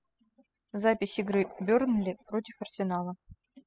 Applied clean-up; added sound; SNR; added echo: classical method spectral subtraction.